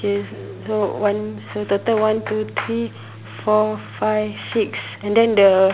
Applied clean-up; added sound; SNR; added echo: none; Tools; 18 dB; none.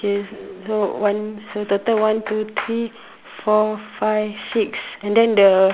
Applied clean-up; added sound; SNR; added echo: none; none; none; none.